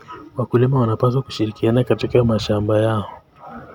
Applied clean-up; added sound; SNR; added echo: none; none; none; none.